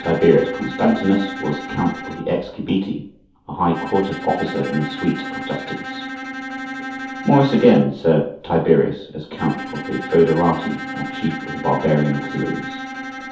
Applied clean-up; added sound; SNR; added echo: none; Bowed string instrument; 11 dB; reverberation time 0.5 s.